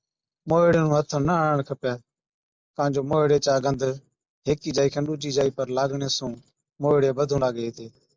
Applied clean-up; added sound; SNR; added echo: none; none; none; none.